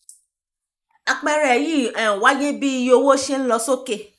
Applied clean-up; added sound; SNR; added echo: neural mask model Resemble Enhance denoiser.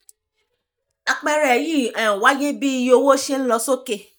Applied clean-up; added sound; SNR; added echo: neural mask model DeepFilterNet 3.